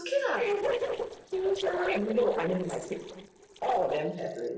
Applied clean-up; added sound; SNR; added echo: neural separator model SepFormer DNS4.